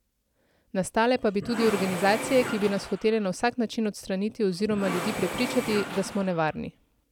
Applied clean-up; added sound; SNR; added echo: none; Engine / Mechanisms; 9 dB; none.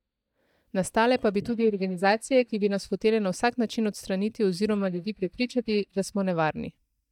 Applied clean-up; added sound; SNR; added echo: neural mask model DeepFilterNet 3.